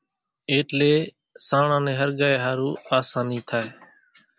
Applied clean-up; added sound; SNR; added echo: none; none; none; none.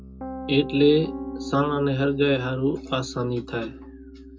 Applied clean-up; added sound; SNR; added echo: none; Piano; 11 dB; reverberation time 0.2 s.